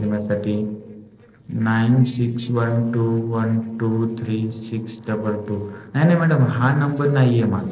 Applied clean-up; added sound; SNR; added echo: neural separator model SepFormer DNS4.